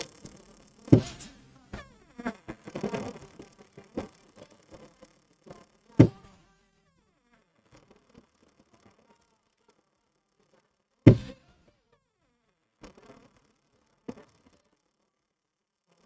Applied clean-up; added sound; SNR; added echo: neural mask model RNNoise.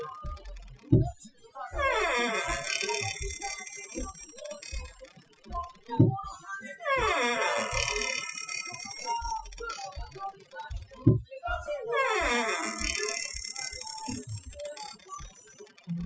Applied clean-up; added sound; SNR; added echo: classical method Wiener filter.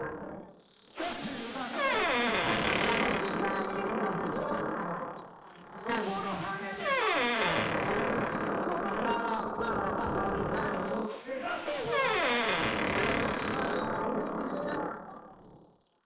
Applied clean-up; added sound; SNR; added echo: neural mask model Resemble Enhance denoiser.